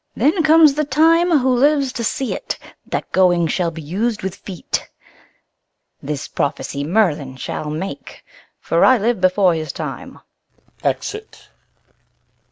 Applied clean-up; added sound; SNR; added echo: none; none; none; none.